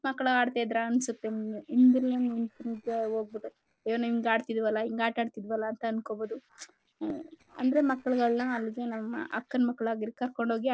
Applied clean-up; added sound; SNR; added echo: neural separator model SepFormer DNS4.